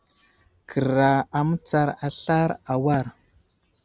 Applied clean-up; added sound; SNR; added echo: none; none; none; none.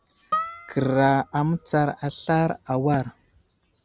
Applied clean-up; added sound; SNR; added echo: none; Harp; 10 dB; none.